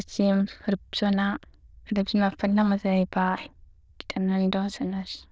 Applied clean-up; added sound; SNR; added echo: neural diffusion model UNIVERSE++.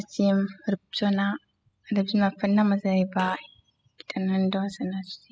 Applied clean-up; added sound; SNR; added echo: classical method spectral subtraction.